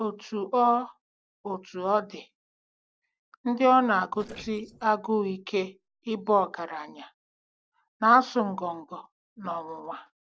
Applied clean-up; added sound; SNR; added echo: neural separator model SepFormer DNS4.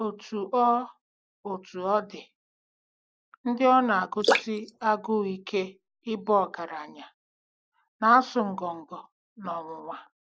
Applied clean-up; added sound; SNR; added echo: neural mask model Resemble Enhance denoiser.